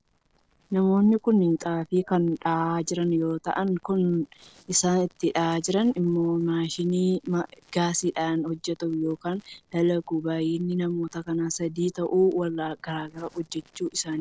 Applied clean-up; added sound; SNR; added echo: neural separator model SepFormer DNS4.